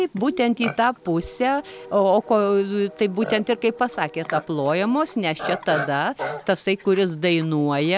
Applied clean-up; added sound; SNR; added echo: none; Livestock, farm animals, working animals; 14 dB; none.